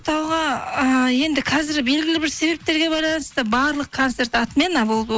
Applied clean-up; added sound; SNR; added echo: none; none; none; none.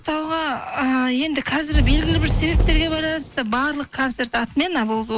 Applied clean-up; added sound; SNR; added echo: none; Fireworks; 2 dB; none.